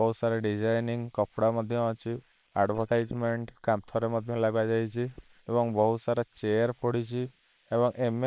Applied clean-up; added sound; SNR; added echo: neural separator model SepFormer WHAM!.